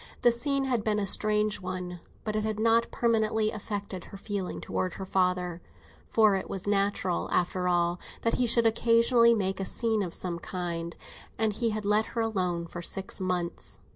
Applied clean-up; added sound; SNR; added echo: none; none; none; none.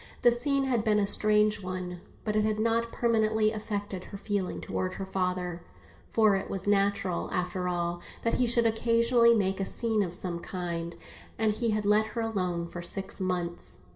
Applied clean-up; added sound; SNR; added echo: none; none; none; reverberation time 1.5 s.